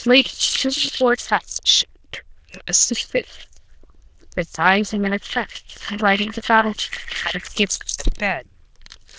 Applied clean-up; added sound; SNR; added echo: neural diffusion model UNIVERSE++.